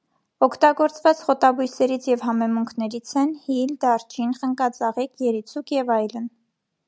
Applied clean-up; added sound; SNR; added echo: none; none; none; none.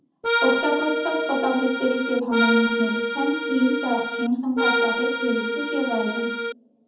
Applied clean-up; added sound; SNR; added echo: none; Accordion; -1 dB; reverberation time 0.8 s.